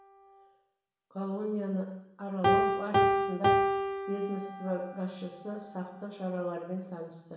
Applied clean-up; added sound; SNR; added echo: none; Piano; -4 dB; reverberation time 0.9 s.